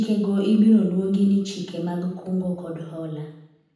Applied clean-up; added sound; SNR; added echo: none; none; none; reverberation time 0.8 s.